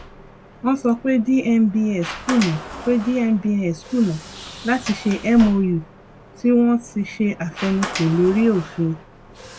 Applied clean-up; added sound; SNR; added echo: none; Sliding door; 15 dB; none.